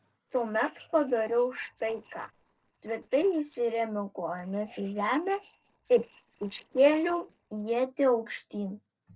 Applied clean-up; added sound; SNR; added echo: neural separator model SepFormer DNS4.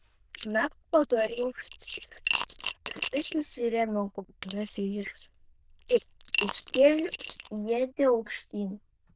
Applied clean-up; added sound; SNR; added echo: neural diffusion model UNIVERSE++.